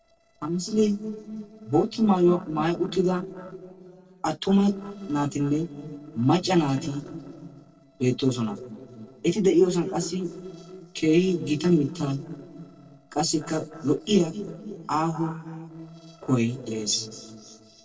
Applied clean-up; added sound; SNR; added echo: neural separator model SepFormer DNS4.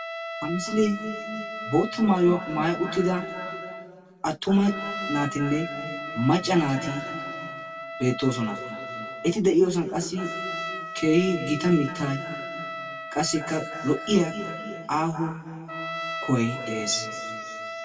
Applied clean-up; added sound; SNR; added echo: none; Trumpet; 9 dB; reverberation time 2.3 s.